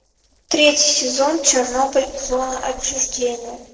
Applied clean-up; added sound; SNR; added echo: neural separator model SepFormer DNS4.